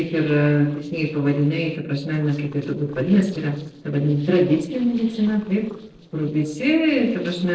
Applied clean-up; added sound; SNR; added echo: neural separator model SepFormer DNS4.